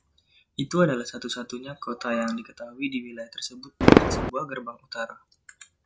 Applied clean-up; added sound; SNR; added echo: none; Fireworks; -4 dB; none.